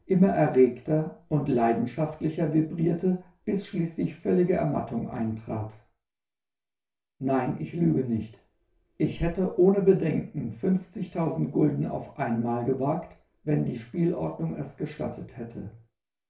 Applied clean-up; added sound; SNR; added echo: none; none; none; reverberation time 0.3 s.